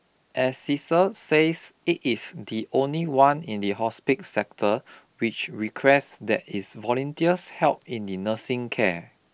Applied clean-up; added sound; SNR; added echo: none; none; none; none.